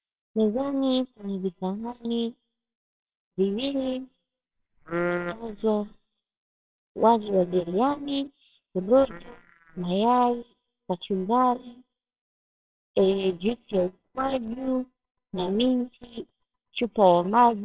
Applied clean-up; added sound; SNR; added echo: neural separator model SepFormer WHAMR!.